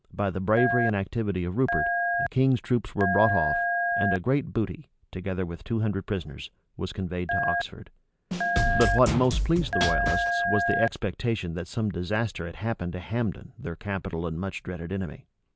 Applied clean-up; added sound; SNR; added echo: none; Telephone + Drum kit; -1 dB; none.